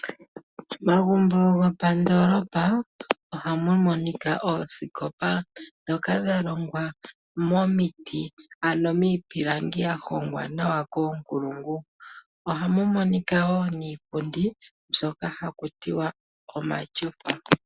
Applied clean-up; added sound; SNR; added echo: none; none; none; none.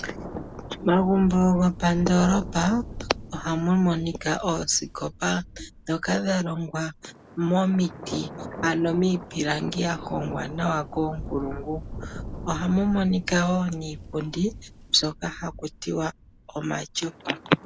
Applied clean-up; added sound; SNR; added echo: none; Thunder; 13 dB; none.